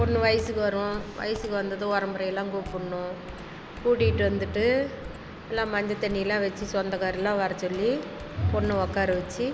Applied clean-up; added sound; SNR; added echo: none; Computer keyboard + Brass instrument; 18 dB; none.